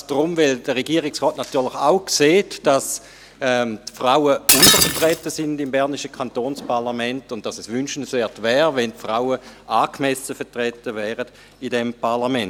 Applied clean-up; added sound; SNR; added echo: none; Shatter; -1 dB; none.